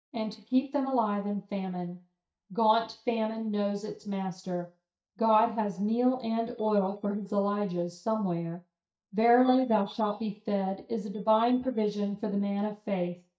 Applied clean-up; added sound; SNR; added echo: neural mask model DeepFilterNet 3.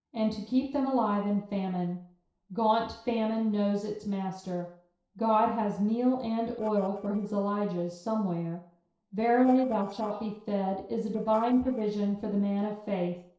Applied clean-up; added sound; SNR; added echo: neural separator model SepFormer DNS4.